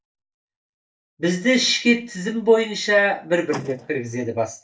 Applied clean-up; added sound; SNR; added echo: neural mask model DeepFilterNet 3.